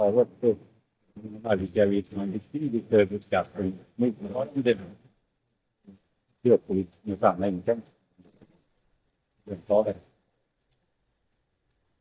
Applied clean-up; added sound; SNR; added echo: neural mask model DeepFilterNet 3.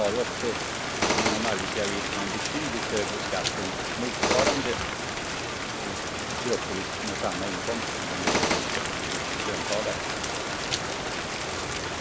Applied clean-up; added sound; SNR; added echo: none; Gunshot, gunfire + Rain; -5 dB; none.